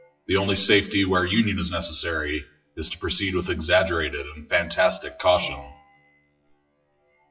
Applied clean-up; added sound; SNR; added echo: classical method WPE with log-MMSE.